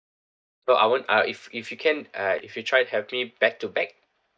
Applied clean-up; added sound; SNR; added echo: neural mask model DeepFilterNet 3.